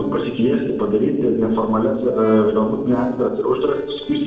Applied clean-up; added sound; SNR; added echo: neural separator model SepFormer DNS4.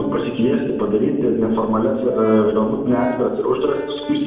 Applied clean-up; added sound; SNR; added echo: none; Brass instrument; 16 dB; reverberation time 0.9 s.